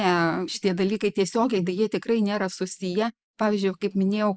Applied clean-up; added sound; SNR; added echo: neural mask model Resemble Enhance denoiser.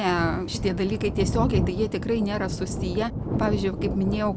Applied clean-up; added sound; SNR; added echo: none; Thunder; 2 dB; none.